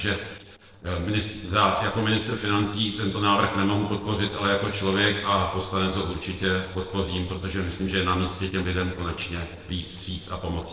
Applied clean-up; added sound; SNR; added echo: neural separator model SepFormer DNS4.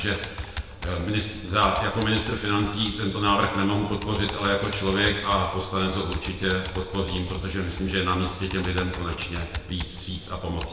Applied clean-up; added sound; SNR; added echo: none; Computer keyboard; 12 dB; reverberation time 1.2 s.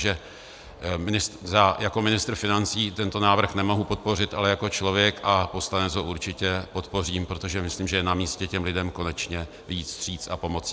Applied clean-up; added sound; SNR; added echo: none; none; none; none.